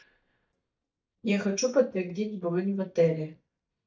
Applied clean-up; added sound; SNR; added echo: neural mask model DeepFilterNet 3.